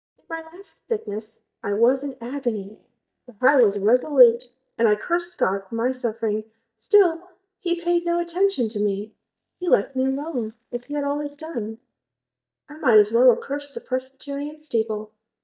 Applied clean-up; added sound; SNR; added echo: neural mask model DeepFilterNet 3.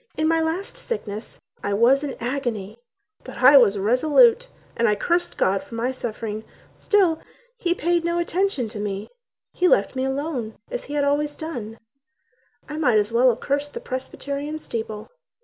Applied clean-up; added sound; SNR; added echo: none; none; none; none.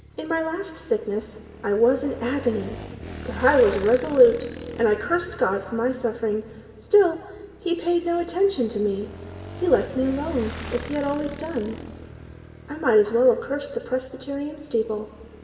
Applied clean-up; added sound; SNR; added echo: none; Motorcycle / Engine; 15 dB; reverberation time 1.8 s.